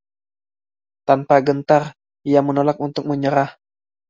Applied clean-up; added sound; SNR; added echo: none; none; none; none.